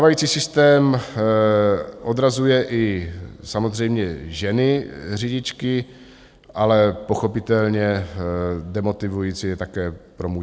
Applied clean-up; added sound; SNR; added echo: none; none; none; none.